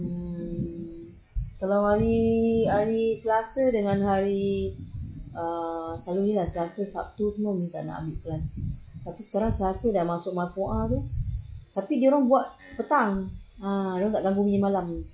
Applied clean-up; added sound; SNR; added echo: classical method log-MMSE.